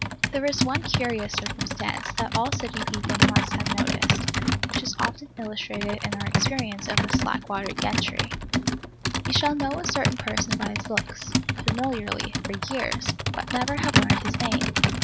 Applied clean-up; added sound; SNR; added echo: none; Computer keyboard; -4 dB; none.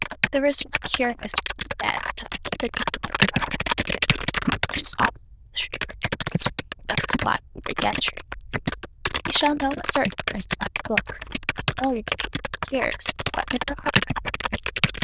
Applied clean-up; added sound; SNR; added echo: neural diffusion model UNIVERSE++.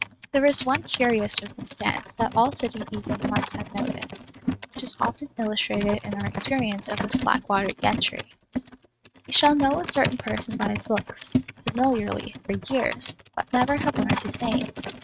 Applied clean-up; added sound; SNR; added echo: neural mask model RNNoise.